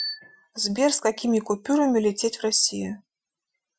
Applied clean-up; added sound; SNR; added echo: classical method Wiener filter.